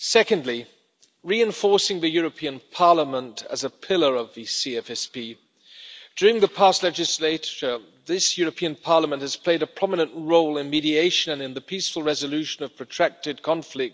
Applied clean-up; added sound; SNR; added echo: none; none; none; none.